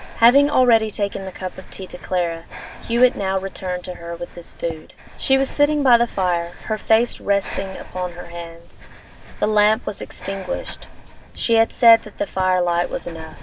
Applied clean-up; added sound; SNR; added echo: none; Breathing; 14 dB; none.